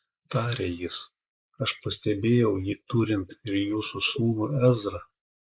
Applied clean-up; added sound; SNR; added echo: neural mask model Resemble Enhance denoiser.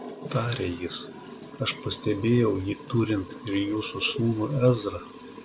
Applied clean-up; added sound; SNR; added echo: none; Liquid; 14 dB; none.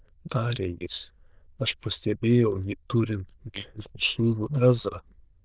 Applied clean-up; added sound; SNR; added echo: neural diffusion model UNIVERSE++.